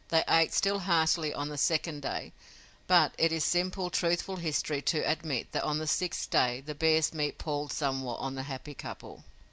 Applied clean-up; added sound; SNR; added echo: none; none; none; none.